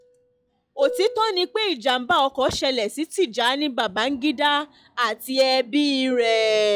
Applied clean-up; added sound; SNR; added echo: classical method log-MMSE.